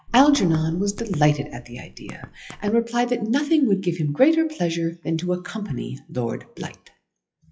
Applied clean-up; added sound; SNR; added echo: classical method WPE with log-MMSE.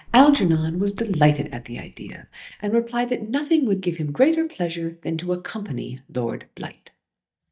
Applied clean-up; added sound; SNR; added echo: neural mask model DeepFilterNet 3.